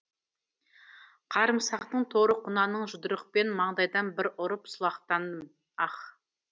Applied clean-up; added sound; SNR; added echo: none; none; none; none.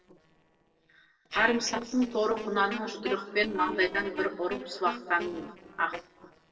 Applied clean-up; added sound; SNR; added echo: neural separator model SepFormer DNS4.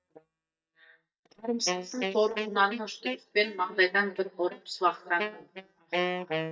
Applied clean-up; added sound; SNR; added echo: neural mask model DeepFilterNet 3.